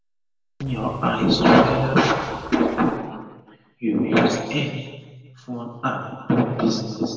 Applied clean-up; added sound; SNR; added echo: none; Bus; 17 dB; reverberation time 1.3 s.